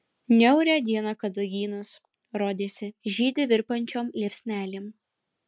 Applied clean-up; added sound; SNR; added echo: none; none; none; none.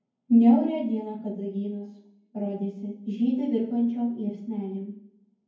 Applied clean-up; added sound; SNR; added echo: none; none; none; reverberation time 0.9 s.